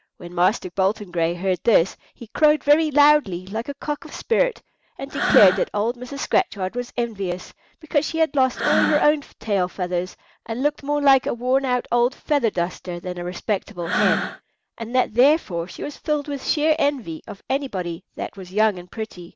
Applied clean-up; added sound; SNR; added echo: none; Breathing; 6 dB; none.